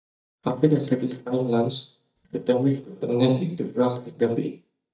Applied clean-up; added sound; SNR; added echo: neural mask model DeepFilterNet 3.